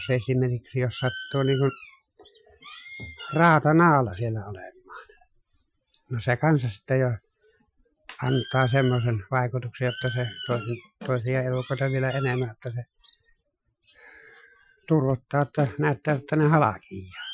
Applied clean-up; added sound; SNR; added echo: classical method Wiener filter.